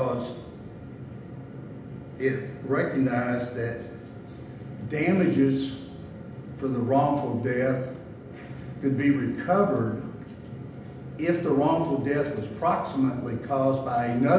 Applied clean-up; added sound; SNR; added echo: none; none; none; reverberation time 0.8 s.